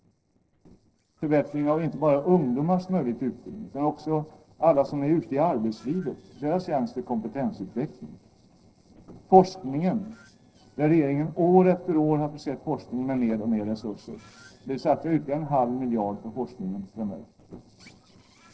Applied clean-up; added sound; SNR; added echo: neural separator model SepFormer DNS4.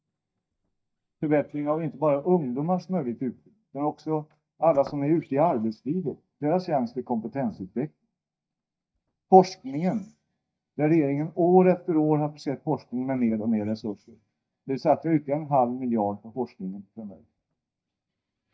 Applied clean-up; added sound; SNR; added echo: neural mask model DeepFilterNet 3.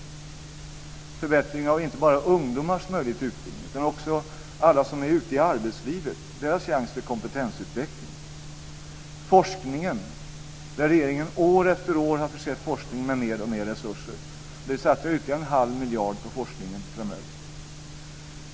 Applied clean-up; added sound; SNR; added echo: none; none; none; none.